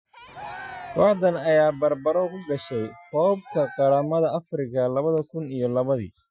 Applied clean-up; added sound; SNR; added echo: classical method Wiener filter.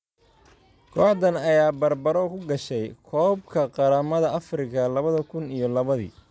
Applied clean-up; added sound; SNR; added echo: none; none; none; none.